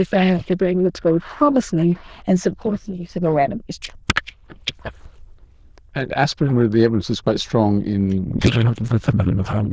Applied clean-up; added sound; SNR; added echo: neural diffusion model UNIVERSE++.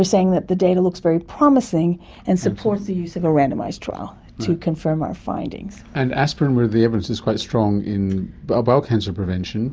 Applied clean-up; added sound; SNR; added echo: none; none; none; none.